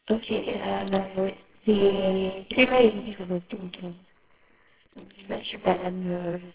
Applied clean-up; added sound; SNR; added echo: neural separator model SepFormer WHAMR!.